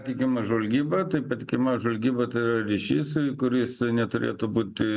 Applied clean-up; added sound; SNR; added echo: none; none; none; none.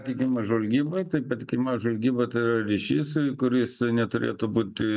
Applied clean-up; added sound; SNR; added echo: neural mask model DeepFilterNet 3.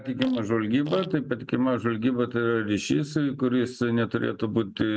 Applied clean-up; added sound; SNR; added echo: neural mask model RNNoise.